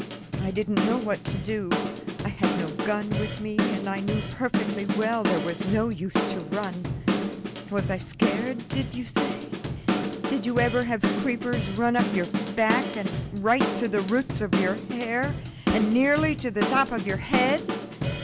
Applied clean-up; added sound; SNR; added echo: none; Drum / Drum kit; 1 dB; none.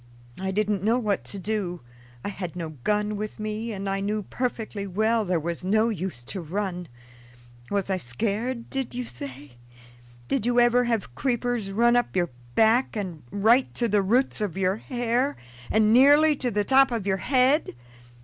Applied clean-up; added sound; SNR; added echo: none; none; none; none.